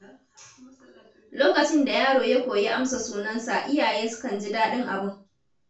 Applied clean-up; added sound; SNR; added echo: none; none; none; reverberation time 0.3 s.